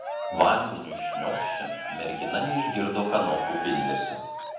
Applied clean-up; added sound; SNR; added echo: none; Cheering; 3 dB; reverberation time 0.8 s.